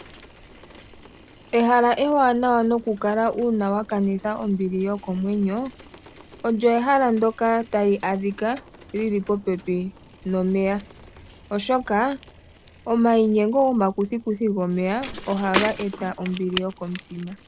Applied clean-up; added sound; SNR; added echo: none; Bicycle; 15 dB; none.